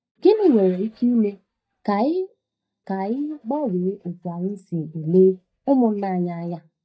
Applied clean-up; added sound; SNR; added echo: neural mask model DeepFilterNet 3.